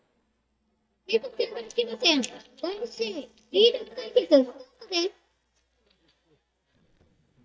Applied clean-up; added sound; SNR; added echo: neural mask model DeepFilterNet 3.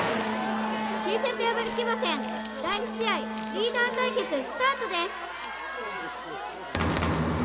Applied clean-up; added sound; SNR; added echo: none; Crumpling, crinkling; 18 dB; none.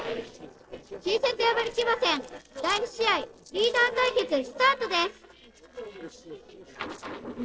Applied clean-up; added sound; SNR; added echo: neural separator model SepFormer DNS4.